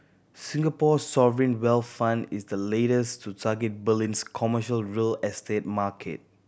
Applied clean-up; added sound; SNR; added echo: none; none; none; none.